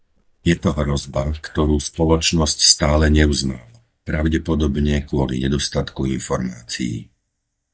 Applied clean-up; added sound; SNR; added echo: neural mask model DeepFilterNet 3.